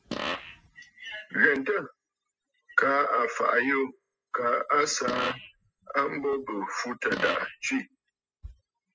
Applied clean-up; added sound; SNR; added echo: classical method spectral subtraction.